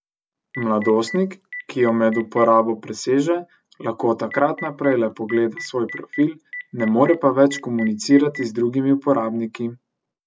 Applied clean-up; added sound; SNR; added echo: none; Telephone; 16 dB; none.